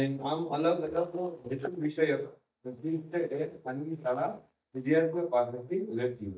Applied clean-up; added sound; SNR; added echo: neural mask model DeepFilterNet 3.